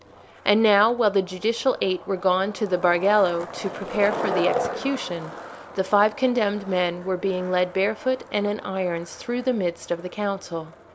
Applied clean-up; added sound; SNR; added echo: none; Skateboard; 11 dB; none.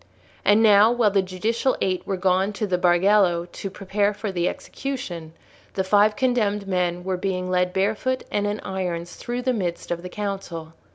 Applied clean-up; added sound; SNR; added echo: none; none; none; none.